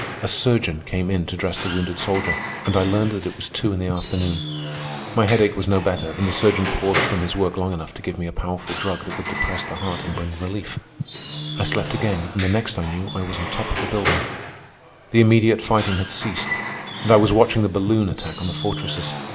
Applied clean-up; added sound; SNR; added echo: none; Squeak / Wood; 7 dB; none.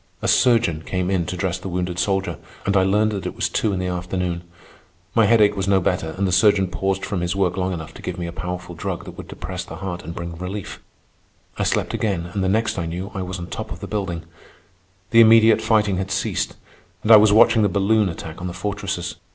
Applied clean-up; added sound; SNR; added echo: none; none; none; none.